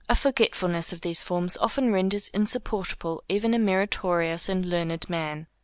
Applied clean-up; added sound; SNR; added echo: none; none; none; none.